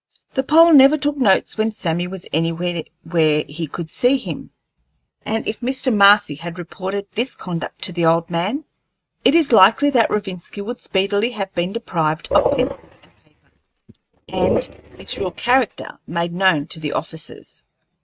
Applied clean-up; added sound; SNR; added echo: neural mask model RNNoise.